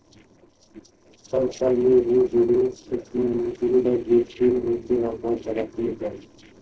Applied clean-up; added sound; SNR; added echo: neural separator model SepFormer DNS4.